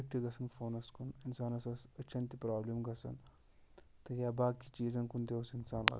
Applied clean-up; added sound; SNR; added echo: none; none; none; none.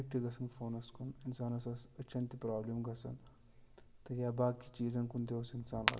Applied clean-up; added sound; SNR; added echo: none; none; none; reverberation time 1.1 s.